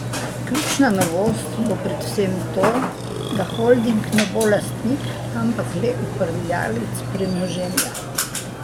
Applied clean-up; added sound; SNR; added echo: none; Burping, eructation; 3 dB; none.